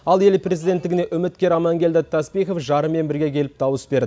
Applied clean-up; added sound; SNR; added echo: none; none; none; none.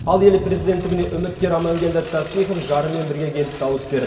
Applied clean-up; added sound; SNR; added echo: none; Engine; 13 dB; reverberation time 2.1 s.